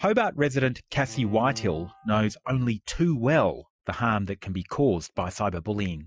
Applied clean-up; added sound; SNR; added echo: classical method Wiener filter.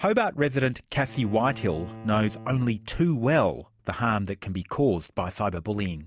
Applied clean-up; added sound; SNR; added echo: none; Bowed string instrument; 18 dB; none.